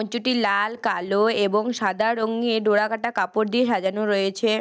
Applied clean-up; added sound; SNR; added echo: none; none; none; none.